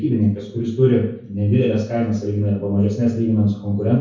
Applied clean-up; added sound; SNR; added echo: none; none; none; reverberation time 0.6 s.